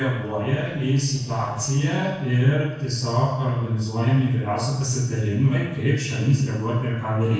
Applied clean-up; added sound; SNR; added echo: neural separator model SepFormer DNS4.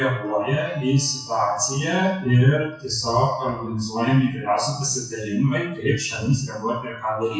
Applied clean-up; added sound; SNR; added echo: classical method WPE with log-MMSE.